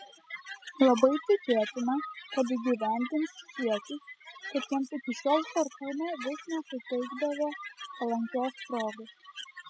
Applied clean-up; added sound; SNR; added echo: classical method spectral subtraction.